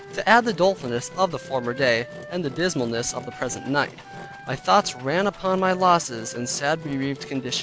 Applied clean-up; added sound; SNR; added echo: none; Engine + Wind instrument, woodwind instrument; 16 dB; none.